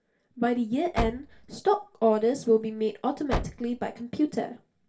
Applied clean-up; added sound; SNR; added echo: none; Car; 9 dB; reverberation time 0.2 s.